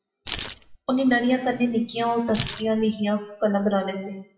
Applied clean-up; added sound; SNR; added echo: classical method WPE with log-MMSE.